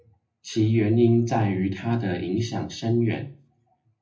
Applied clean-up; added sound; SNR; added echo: none; none; none; reverberation time 0.3 s.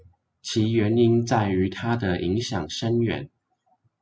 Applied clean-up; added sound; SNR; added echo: none; none; none; none.